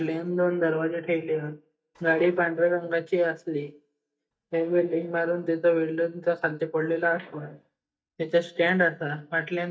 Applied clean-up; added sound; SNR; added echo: neural mask model DeepFilterNet 3.